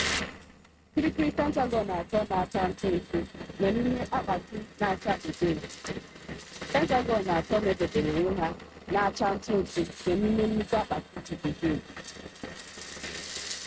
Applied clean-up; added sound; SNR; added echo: neural mask model RNNoise.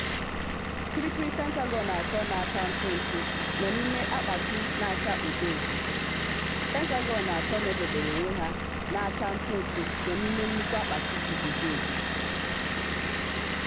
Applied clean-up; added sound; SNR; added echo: none; Liquid + Engine / Vehicle; -4 dB; none.